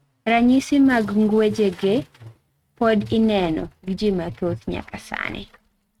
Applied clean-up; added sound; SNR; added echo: neural mask model RNNoise.